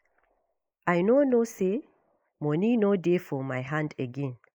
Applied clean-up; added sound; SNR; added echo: neural mask model Resemble Enhance denoiser.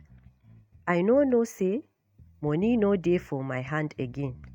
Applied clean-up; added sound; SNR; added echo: neural mask model RNNoise.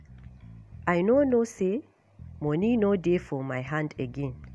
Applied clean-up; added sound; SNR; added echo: none; Bass guitar; 20 dB; none.